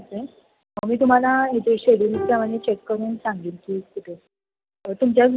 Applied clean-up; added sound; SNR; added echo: none; Bowed string instrument; 15 dB; none.